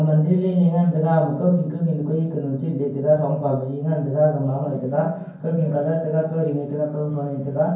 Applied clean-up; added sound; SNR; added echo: none; none; none; reverberation time 0.9 s.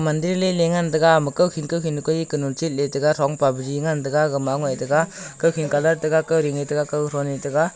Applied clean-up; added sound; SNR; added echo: none; none; none; none.